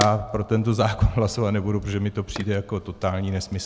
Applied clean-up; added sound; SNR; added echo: none; Fire; 15 dB; none.